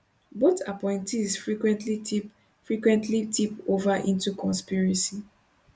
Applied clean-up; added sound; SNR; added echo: none; none; none; none.